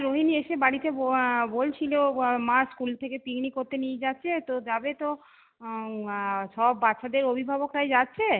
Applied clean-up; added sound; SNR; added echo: none; none; none; none.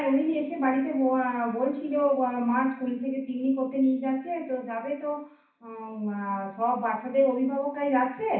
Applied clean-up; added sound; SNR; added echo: none; none; none; reverberation time 0.6 s.